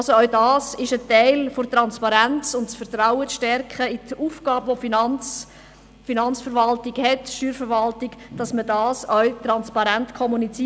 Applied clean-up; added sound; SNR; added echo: none; none; none; none.